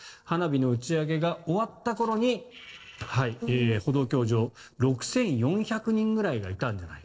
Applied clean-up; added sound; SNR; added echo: neural separator model SepFormer DNS4.